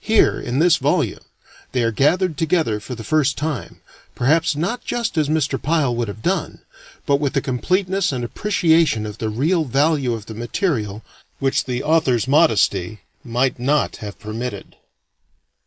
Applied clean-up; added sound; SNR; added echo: none; none; none; none.